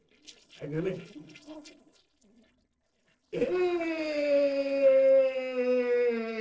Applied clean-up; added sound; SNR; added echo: neural separator model SepFormer DNS4.